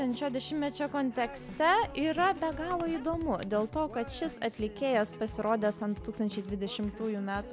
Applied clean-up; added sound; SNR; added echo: none; Squeak; 18 dB; none.